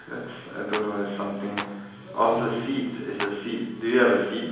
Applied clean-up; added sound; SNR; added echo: none; Clapping; 10 dB; reverberation time 1.0 s.